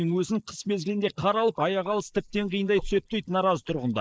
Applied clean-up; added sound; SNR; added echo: neural mask model Resemble Enhance denoiser.